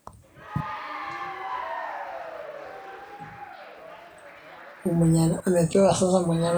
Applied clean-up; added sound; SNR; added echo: none; Applause / Cheering; 12 dB; none.